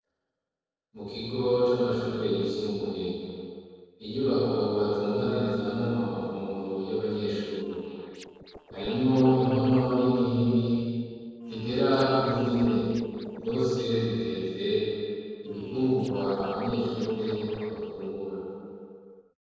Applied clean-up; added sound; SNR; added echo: neural separator model SepFormer DNS4.